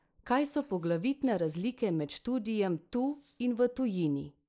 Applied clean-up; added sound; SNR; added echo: neural mask model Resemble Enhance denoiser.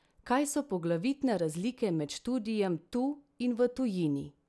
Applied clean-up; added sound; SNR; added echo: none; none; none; none.